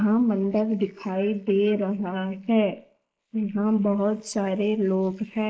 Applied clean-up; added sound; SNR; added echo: neural mask model Resemble Enhance denoiser.